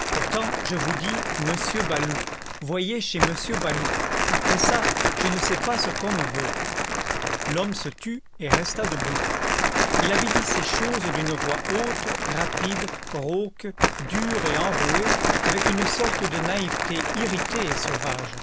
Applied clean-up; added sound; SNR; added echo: none; Crumpling, crinkling; -4 dB; none.